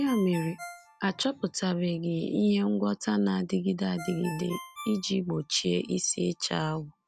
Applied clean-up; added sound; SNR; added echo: none; Ringtone; 19 dB; none.